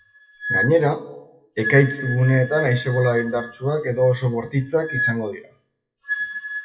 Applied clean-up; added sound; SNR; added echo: classical method WPE with log-MMSE.